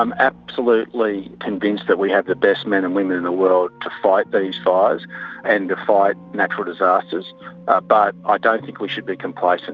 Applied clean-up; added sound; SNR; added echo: none; none; none; none.